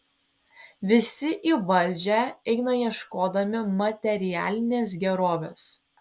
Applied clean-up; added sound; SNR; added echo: none; none; none; none.